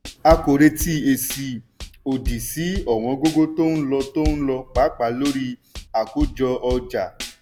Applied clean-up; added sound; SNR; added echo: none; Drum / Drum kit; 10 dB; none.